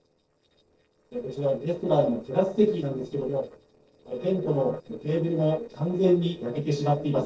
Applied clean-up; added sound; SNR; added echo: neural separator model SepFormer DNS4.